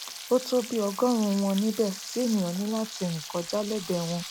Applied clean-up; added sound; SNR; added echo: none; Frying (food); 12 dB; none.